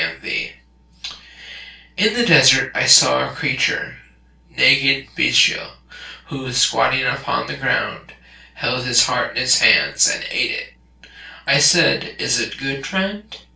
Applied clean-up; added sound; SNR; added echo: none; none; none; reverberation time 0.3 s.